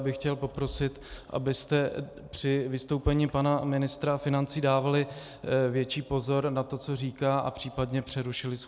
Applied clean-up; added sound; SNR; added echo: none; none; none; none.